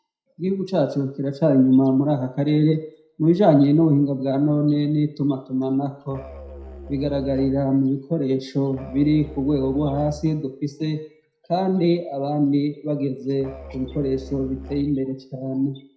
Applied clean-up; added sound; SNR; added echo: none; Musical instrument; 17 dB; reverberation time 0.5 s.